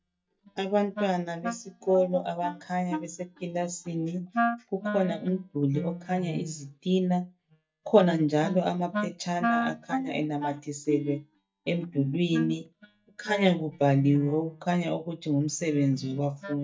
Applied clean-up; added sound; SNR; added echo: neural mask model DeepFilterNet 3.